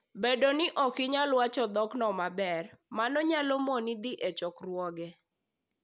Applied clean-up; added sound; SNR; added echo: none; none; none; none.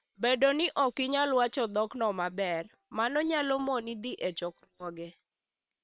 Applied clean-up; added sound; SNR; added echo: neural separator model SepFormer WHAM!.